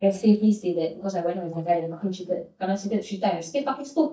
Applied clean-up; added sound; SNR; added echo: neural mask model DeepFilterNet 3.